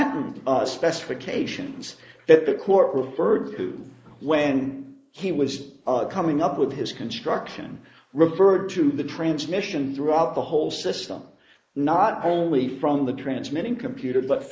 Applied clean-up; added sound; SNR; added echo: neural mask model Resemble Enhance denoiser.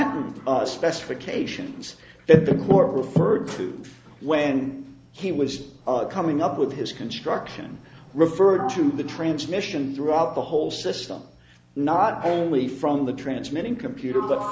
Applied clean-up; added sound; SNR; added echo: none; Sliding door; 17 dB; none.